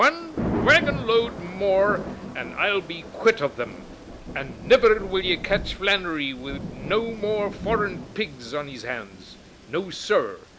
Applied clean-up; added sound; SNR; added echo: none; Thunder / Rain; 10 dB; none.